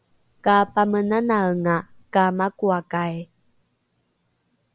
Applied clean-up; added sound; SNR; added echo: none; none; none; none.